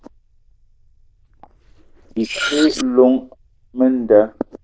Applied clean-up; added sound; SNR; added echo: neural diffusion model UNIVERSE++.